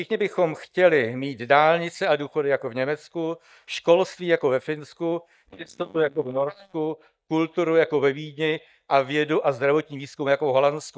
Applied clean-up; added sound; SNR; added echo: neural mask model DeepFilterNet 3.